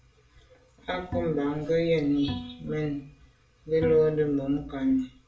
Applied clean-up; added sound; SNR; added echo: none; Bowed string instrument; 12 dB; reverberation time 0.4 s.